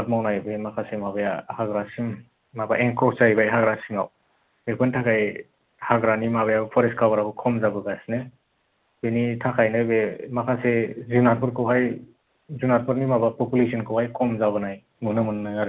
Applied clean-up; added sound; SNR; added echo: none; none; none; none.